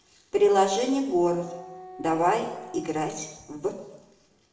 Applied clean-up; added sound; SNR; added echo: none; Wind instrument, woodwind instrument; 19 dB; reverberation time 0.9 s.